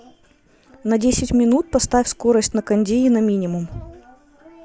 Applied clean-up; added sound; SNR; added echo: none; none; none; none.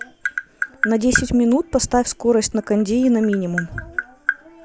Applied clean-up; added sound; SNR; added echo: none; Tap; 9 dB; none.